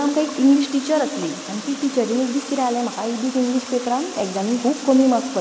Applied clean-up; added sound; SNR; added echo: none; Water; 14 dB; none.